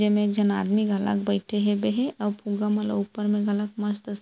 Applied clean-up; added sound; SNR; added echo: none; none; none; none.